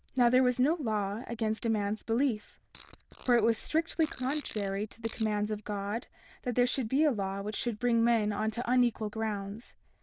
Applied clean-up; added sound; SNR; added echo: neural diffusion model UNIVERSE++.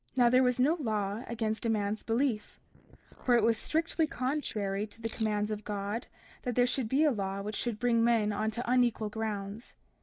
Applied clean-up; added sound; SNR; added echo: neural mask model Resemble Enhance denoiser.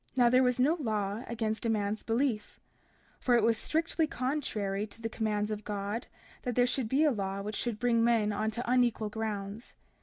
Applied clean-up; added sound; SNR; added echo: none; none; none; none.